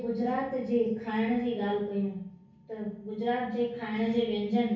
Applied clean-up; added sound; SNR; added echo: none; none; none; reverberation time 0.6 s.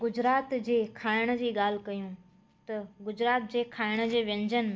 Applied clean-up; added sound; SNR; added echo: none; none; none; none.